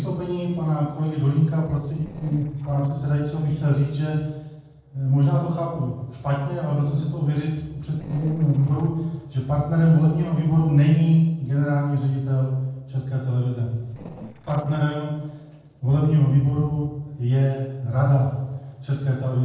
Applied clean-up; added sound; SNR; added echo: neural separator model SepFormer DNS4.